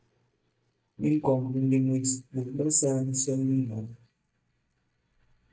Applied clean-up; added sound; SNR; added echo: neural mask model DeepFilterNet 3.